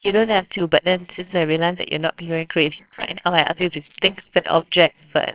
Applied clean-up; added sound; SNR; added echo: neural separator model SepFormer WHAMR!.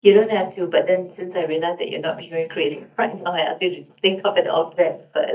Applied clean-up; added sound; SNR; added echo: neural mask model DeepFilterNet 3.